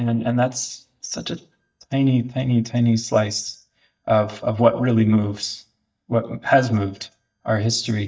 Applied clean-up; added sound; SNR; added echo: neural mask model DeepFilterNet 3.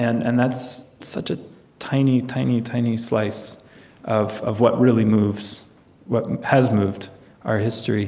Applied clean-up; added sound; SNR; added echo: none; none; none; none.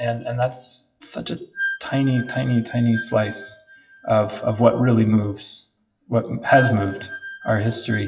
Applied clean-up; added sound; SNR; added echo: classical method WPE with log-MMSE.